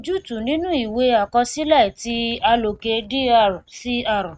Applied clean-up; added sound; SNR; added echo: neural mask model RNNoise.